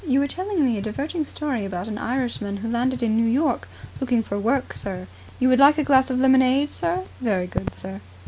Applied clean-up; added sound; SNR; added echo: none; Crackle; 19 dB; none.